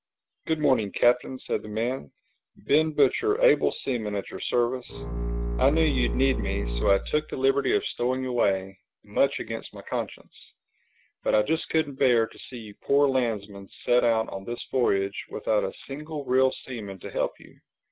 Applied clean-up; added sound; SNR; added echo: none; Bowed string instrument; 3 dB; none.